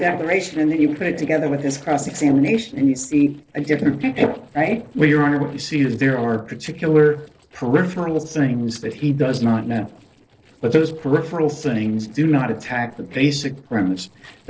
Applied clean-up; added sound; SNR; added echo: neural separator model SepFormer DNS4.